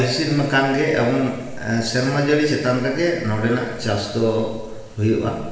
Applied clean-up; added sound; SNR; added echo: none; none; none; reverberation time 1.1 s.